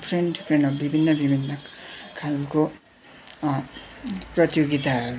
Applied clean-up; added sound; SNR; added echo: none; none; none; none.